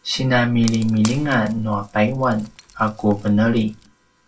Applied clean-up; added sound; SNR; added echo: none; Wood; 20 dB; reverberation time 0.1 s.